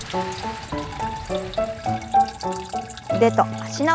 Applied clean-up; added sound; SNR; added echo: none; Boom + Drip; 13 dB; none.